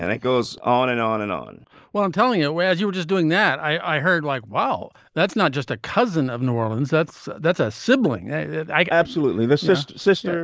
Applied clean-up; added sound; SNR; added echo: neural mask model Resemble Enhance denoiser.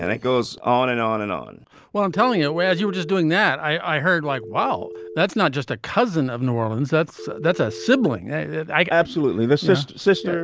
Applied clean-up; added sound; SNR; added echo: none; Telephone; 18 dB; none.